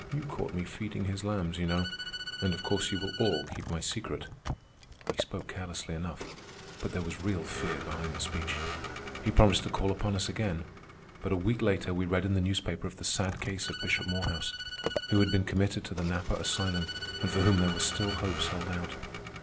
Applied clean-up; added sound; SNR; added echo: none; Vehicle + Bowed string instrument; 8 dB; none.